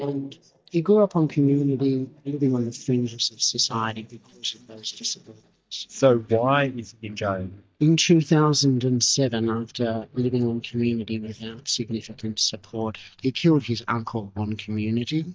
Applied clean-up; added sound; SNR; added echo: neural mask model DeepFilterNet 3.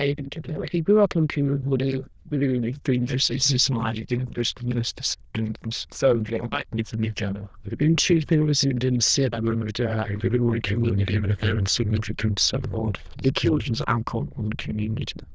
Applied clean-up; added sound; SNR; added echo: neural diffusion model UNIVERSE++.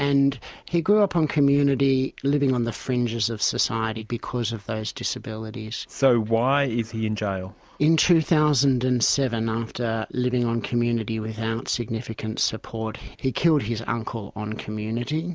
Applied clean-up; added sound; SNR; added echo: none; none; none; none.